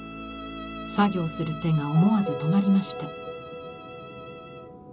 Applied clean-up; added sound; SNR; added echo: none; Bowed string instrument; 16 dB; reverberation time 0.2 s.